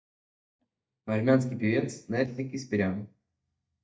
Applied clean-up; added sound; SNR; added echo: neural mask model DeepFilterNet 3.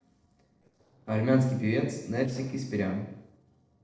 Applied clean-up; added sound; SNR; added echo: neural separator model SepFormer DNS4.